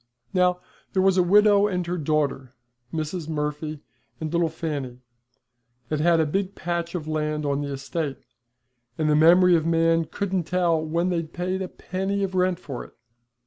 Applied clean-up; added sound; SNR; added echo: none; none; none; none.